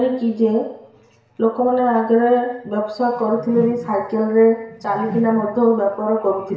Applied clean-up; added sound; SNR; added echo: none; Whoosh, swoosh, swish; 15 dB; reverberation time 0.9 s.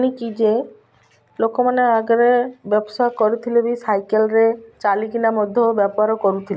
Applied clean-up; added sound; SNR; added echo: none; none; none; none.